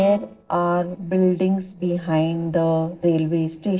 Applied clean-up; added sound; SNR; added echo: neural separator model SepFormer DNS4.